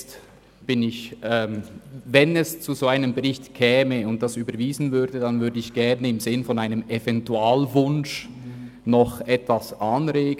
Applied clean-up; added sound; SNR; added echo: none; none; none; none.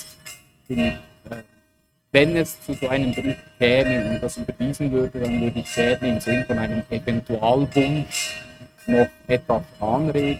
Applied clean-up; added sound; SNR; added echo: neural mask model RNNoise.